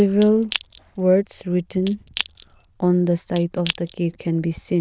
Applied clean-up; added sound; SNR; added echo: neural diffusion model UNIVERSE++.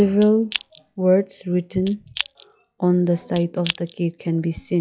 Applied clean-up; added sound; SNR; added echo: classical method log-MMSE.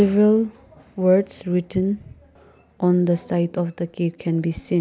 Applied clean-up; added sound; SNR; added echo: none; none; none; none.